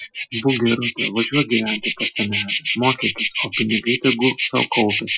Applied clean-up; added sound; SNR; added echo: classical method Wiener filter.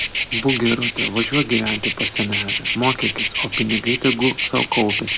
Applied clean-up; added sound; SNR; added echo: none; Insect; 1 dB; none.